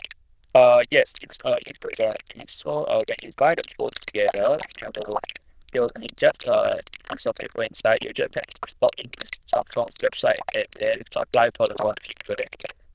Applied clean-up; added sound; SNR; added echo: neural diffusion model UNIVERSE++.